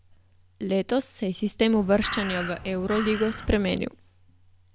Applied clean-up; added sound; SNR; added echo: none; Crow; 9 dB; none.